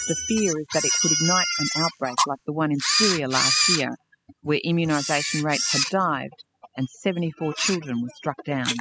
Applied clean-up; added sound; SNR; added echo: classical method spectral subtraction.